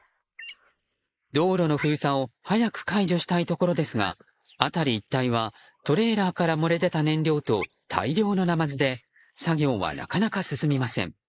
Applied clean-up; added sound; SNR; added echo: neural mask model Resemble Enhance denoiser.